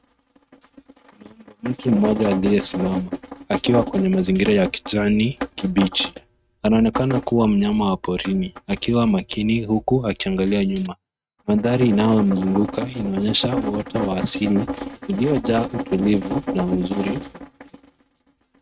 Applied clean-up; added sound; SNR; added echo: neural mask model RNNoise.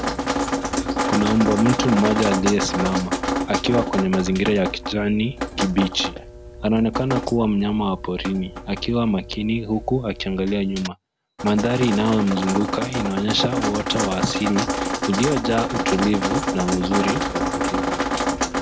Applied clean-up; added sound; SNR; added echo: none; Drip; 3 dB; none.